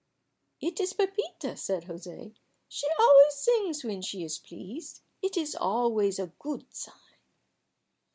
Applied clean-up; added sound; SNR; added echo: none; none; none; none.